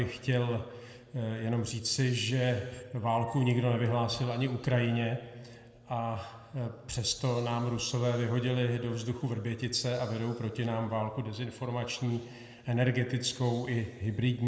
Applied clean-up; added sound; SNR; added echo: neural separator model SepFormer DNS4.